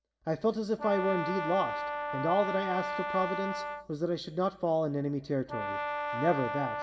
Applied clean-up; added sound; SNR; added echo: none; Brass instrument; 5 dB; reverberation time 1.4 s.